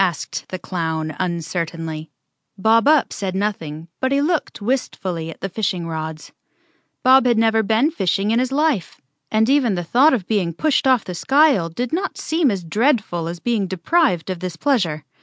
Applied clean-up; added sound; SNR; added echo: none; none; none; none.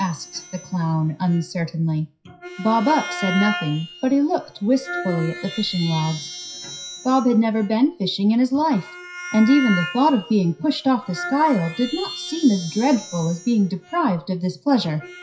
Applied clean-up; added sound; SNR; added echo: classical method WPE with log-MMSE.